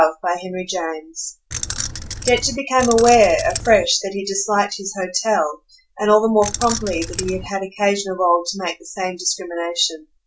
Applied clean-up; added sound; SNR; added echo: none; Keys jangling; 7 dB; none.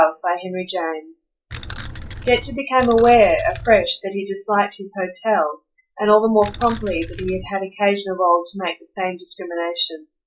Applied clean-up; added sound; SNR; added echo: classical method log-MMSE.